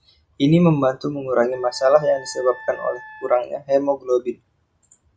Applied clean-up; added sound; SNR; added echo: none; Wind instrument, woodwind instrument; 19 dB; none.